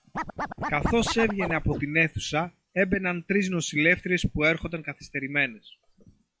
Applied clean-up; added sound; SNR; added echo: classical method log-MMSE.